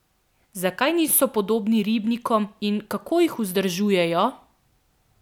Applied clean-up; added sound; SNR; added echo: none; none; none; none.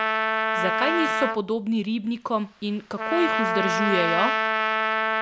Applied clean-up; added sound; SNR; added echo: none; Trumpet; -2 dB; none.